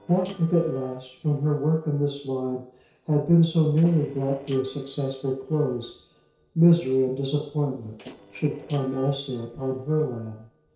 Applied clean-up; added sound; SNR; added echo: neural separator model SepFormer DNS4.